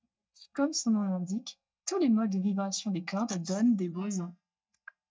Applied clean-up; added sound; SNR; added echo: neural mask model DeepFilterNet 3.